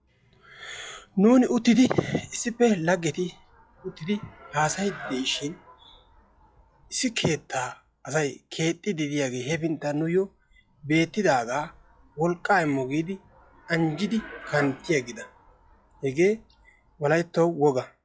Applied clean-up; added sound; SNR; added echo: classical method log-MMSE.